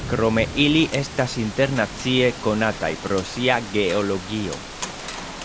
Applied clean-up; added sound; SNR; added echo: none; Rain; 11 dB; none.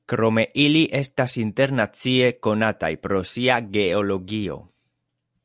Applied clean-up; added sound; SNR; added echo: none; none; none; none.